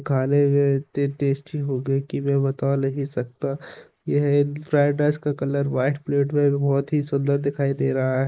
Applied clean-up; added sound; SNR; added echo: neural mask model Resemble Enhance denoiser.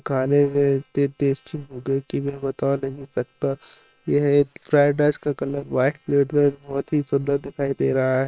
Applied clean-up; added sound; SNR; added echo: neural separator model SepFormer WHAM!.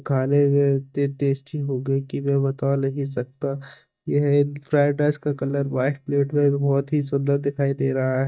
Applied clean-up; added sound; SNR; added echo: neural mask model DeepFilterNet 3.